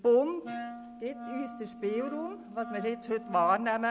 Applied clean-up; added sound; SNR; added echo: none; Wind instrument, woodwind instrument; 12 dB; none.